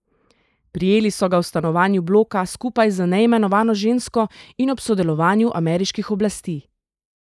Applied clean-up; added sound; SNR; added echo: neural mask model Resemble Enhance denoiser.